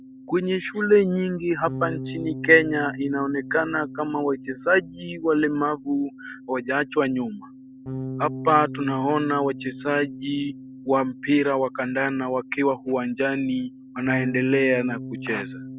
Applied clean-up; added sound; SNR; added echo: none; Bass guitar; 12 dB; none.